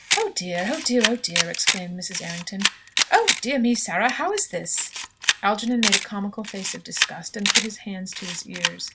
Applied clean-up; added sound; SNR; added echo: none; Camera; 1 dB; none.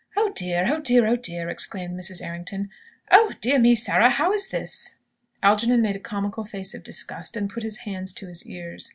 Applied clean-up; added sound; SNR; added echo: none; none; none; none.